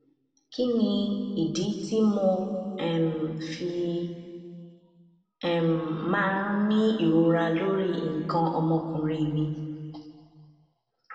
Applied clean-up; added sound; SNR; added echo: none; none; none; reverberation time 2.1 s.